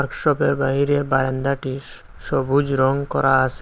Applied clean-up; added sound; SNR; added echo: none; Keys jangling; 18 dB; none.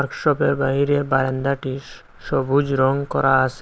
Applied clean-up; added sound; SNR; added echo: neural mask model Resemble Enhance denoiser.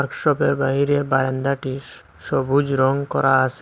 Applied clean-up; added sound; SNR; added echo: none; none; none; none.